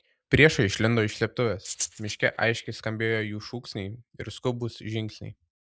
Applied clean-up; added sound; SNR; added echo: neural mask model DeepFilterNet 3.